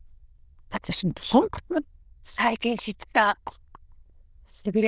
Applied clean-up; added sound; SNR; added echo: neural diffusion model UNIVERSE++.